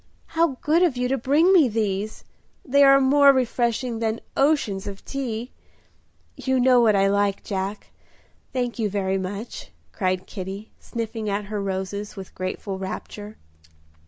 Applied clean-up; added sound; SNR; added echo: none; none; none; none.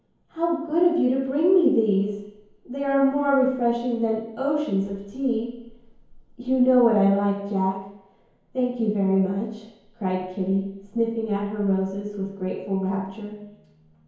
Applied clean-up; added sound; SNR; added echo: none; none; none; reverberation time 1.0 s.